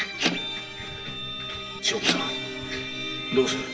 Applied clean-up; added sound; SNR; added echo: none; Printer; 1 dB; reverberation time 2.0 s.